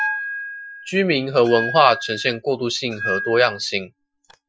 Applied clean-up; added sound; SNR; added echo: classical method Wiener filter.